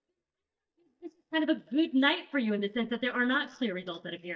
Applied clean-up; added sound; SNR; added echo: neural mask model DeepFilterNet 3.